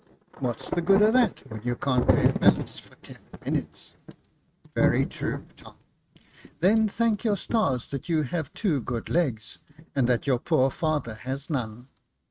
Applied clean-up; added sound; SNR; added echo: neural mask model RNNoise.